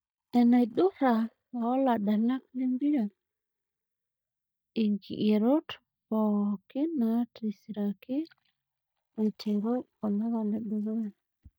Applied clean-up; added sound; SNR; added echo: neural mask model DeepFilterNet 3.